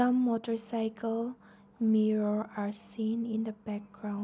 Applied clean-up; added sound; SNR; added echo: none; none; none; none.